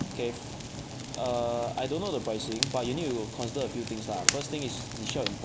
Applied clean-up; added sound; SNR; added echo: none; Fire; 2 dB; none.